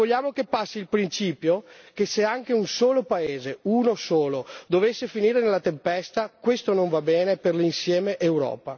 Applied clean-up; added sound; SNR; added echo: none; none; none; none.